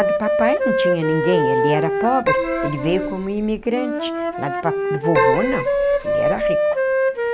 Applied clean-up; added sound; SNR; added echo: none; Keyboard (musical) + Wind instrument, woodwind instrument; -4 dB; none.